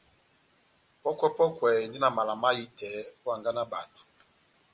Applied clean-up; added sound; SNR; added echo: none; none; none; none.